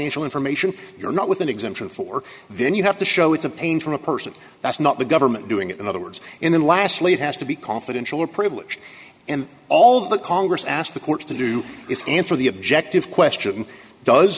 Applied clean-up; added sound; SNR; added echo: none; none; none; none.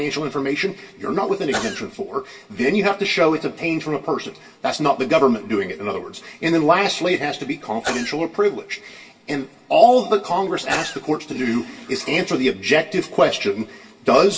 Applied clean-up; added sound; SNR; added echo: none; Sneeze / Cough; 13 dB; reverberation time 0.2 s.